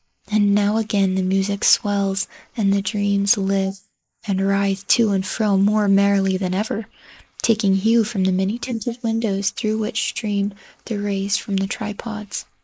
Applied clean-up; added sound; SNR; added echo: neural mask model Resemble Enhance denoiser.